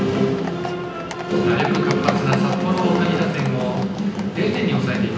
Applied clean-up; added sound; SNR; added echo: none; Livestock, farm animals, working animals; 12 dB; reverberation time 0.9 s.